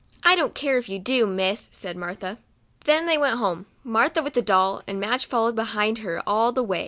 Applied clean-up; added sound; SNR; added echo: none; none; none; none.